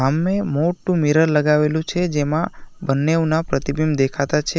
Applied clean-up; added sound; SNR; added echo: neural mask model Resemble Enhance denoiser.